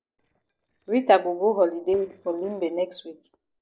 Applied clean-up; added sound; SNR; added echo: neural separator model SepFormer DNS4.